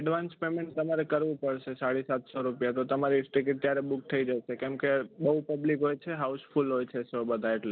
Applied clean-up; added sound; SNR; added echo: none; none; none; none.